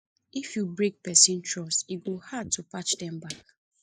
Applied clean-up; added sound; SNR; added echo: neural mask model Resemble Enhance denoiser.